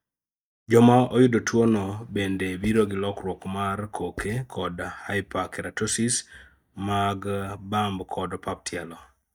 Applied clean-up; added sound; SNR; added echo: neural mask model DeepFilterNet 3.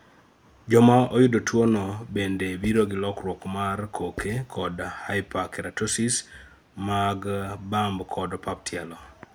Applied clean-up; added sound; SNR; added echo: none; Writing; 16 dB; none.